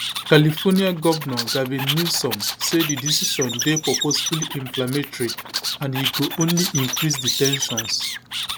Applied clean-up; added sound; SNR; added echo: none; Chirp, tweet + Animal; 4 dB; none.